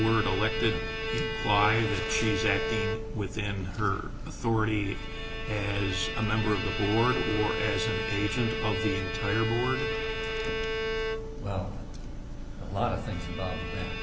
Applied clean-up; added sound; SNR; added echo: none; Bowed string instrument; 5 dB; none.